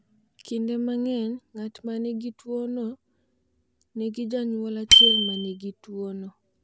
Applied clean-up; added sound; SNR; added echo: none; Bicycle bell; -3 dB; none.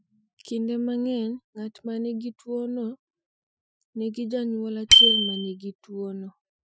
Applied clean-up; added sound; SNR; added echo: classical method Wiener filter.